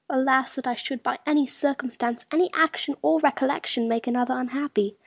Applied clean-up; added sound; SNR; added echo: none; none; none; none.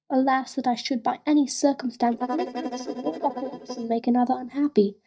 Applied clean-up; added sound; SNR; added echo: neural mask model DeepFilterNet 3.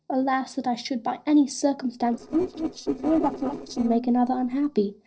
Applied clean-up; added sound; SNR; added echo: neural separator model SepFormer DNS4.